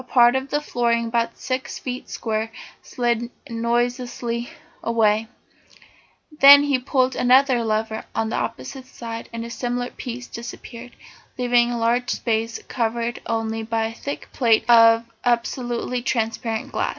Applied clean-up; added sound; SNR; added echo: none; none; none; none.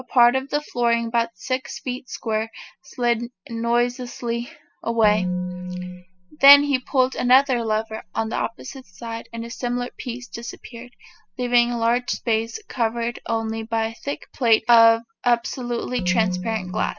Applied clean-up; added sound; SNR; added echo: classical method spectral subtraction.